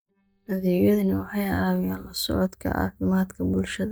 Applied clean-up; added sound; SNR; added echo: neural mask model DeepFilterNet 3.